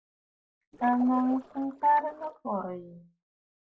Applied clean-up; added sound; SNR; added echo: neural separator model SepFormer DNS4.